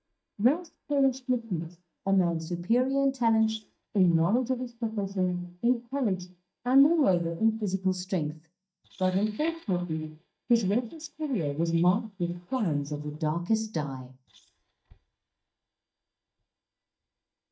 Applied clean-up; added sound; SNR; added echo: neural mask model DeepFilterNet 3.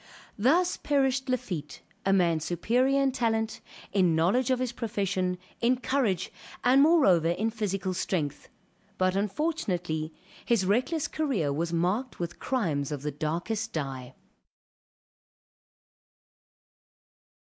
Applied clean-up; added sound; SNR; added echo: none; none; none; none.